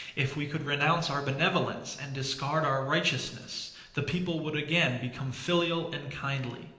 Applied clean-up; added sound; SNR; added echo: none; none; none; reverberation time 0.9 s.